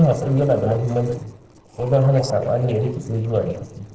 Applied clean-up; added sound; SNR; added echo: neural separator model SepFormer DNS4.